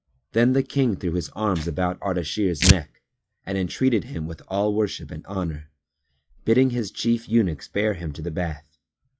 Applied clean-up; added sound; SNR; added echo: classical method log-MMSE.